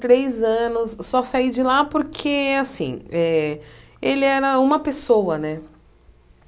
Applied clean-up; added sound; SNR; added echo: none; none; none; none.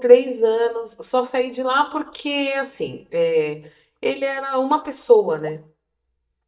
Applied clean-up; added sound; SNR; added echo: neural mask model DeepFilterNet 3.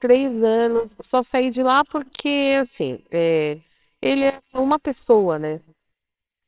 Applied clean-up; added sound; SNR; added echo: neural separator model SepFormer WHAMR!.